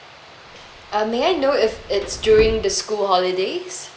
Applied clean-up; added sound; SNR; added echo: none; Subway, metro, underground; 14 dB; none.